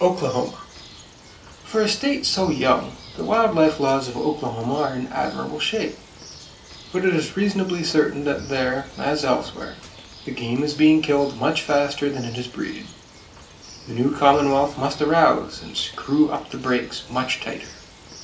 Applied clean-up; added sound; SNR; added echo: none; Bird; 20 dB; reverberation time 0.3 s.